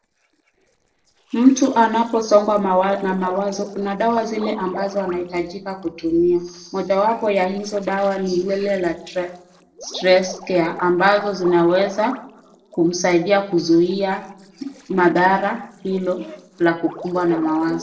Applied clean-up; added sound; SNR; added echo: neural separator model SepFormer DNS4.